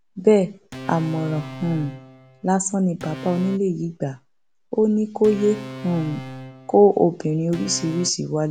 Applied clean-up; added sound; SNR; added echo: none; Organ; 16 dB; none.